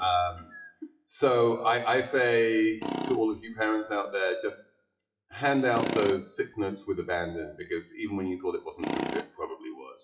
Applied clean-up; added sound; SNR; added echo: classical method WPE with log-MMSE.